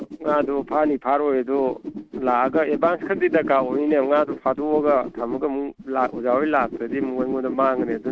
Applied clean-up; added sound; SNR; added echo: neural mask model RNNoise.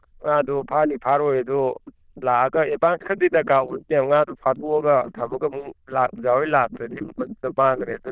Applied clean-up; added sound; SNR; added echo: neural diffusion model UNIVERSE++.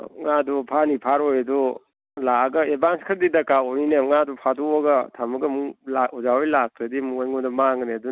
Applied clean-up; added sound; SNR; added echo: none; none; none; none.